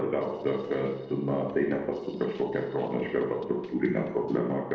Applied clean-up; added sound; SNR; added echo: neural separator model SepFormer DNS4.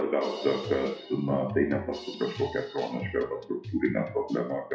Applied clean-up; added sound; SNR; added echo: classical method WPE with log-MMSE.